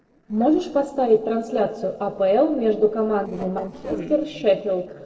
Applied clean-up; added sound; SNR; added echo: neural separator model SepFormer DNS4.